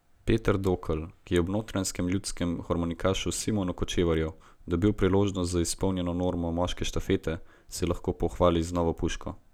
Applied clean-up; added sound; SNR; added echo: none; none; none; none.